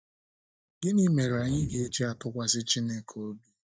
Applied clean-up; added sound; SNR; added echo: neural mask model DeepFilterNet 3.